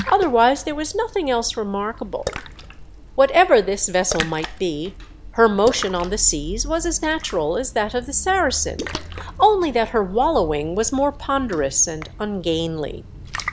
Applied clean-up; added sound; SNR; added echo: none; Splash, splatter; 12 dB; none.